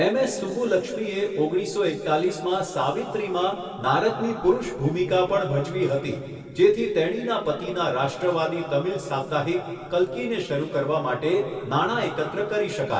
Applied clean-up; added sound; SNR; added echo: neural separator model SepFormer DNS4.